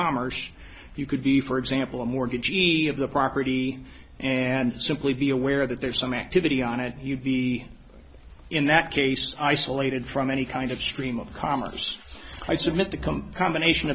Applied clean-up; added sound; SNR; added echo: none; none; none; none.